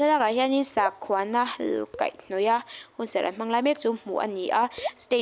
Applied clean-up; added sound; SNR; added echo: none; Raindrop / Drip; 11 dB; none.